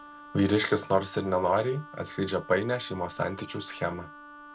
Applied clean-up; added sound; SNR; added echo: none; Wind instrument, woodwind instrument; 18 dB; none.